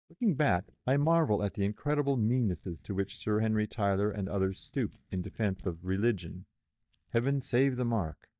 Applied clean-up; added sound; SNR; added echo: neural mask model DeepFilterNet 3.